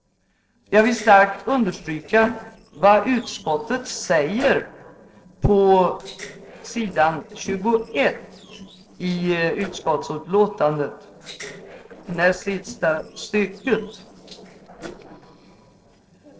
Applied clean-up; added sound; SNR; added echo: neural separator model SepFormer DNS4.